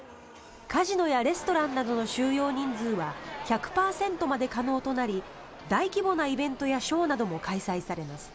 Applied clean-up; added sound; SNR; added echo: none; none; none; none.